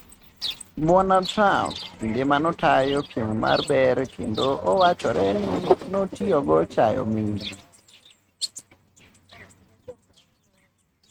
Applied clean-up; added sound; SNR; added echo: neural mask model RNNoise.